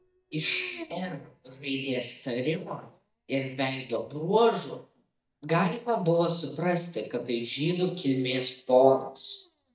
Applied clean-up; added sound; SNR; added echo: neural mask model DeepFilterNet 3.